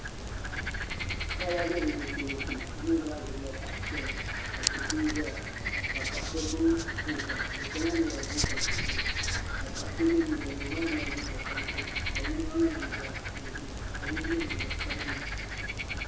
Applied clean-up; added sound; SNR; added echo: none; Frog; -1 dB; reverberation time 0.6 s.